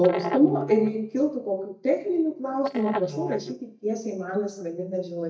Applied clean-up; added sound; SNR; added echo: neural mask model DeepFilterNet 3.